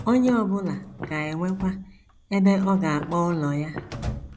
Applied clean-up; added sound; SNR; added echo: none; Drawer open or close + Walk, footsteps; 14 dB; none.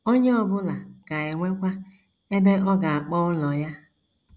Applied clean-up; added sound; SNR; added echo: none; none; none; none.